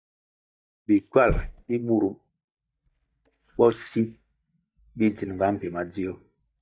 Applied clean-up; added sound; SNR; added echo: neural mask model DeepFilterNet 3.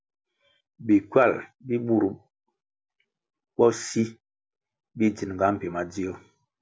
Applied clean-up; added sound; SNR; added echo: none; none; none; none.